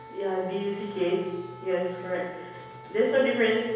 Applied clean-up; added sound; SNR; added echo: none; Wind instrument, woodwind instrument; 18 dB; reverberation time 1.1 s.